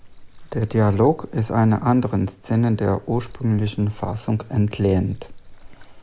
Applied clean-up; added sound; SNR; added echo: none; Liquid; 19 dB; none.